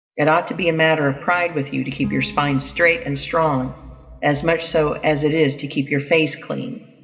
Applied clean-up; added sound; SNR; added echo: none; Bowed string instrument; 18 dB; reverberation time 1.3 s.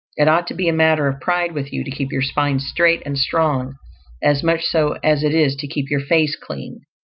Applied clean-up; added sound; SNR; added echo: none; none; none; none.